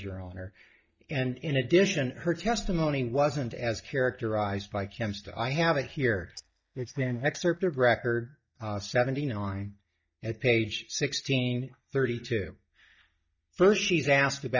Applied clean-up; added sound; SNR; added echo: neural mask model DeepFilterNet 3.